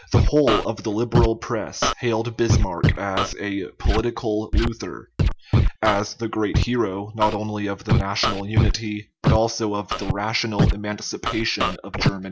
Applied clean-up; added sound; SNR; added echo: none; Scratching (performance technique); -1 dB; none.